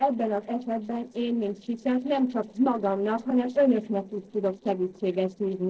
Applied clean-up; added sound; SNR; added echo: neural separator model SepFormer DNS4.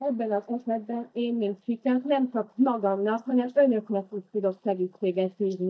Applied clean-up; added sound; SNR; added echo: neural mask model DeepFilterNet 3.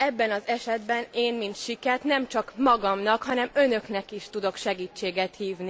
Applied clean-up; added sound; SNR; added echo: none; none; none; none.